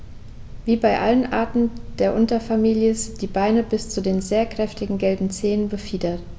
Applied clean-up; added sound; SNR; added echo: none; none; none; none.